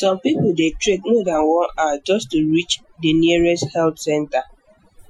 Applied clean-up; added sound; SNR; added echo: classical method Wiener filter.